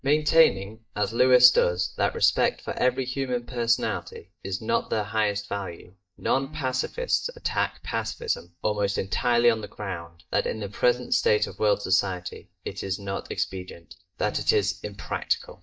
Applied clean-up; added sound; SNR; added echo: neural mask model DeepFilterNet 3.